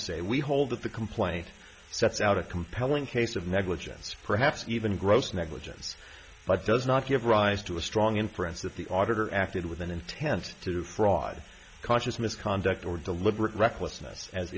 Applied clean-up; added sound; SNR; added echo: none; none; none; none.